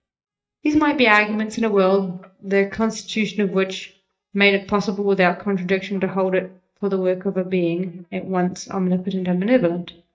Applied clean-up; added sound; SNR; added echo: neural mask model DeepFilterNet 3.